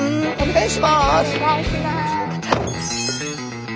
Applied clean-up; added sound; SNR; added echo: none; none; none; none.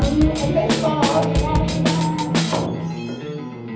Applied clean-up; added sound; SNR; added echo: none; Drum kit; 2 dB; reverberation time 0.8 s.